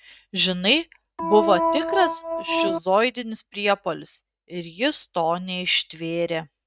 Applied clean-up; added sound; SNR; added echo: neural mask model RNNoise.